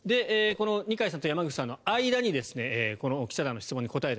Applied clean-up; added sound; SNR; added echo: neural separator model SepFormer DNS4.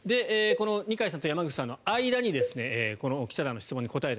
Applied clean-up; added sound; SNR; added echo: none; Cowbell; 10 dB; none.